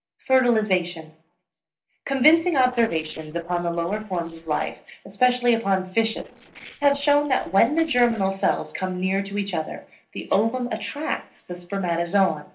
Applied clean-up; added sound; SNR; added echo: neural separator model SepFormer DNS4.